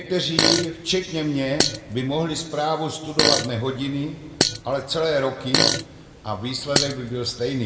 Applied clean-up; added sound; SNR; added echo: none; Fart; 0 dB; reverberation time 1.1 s.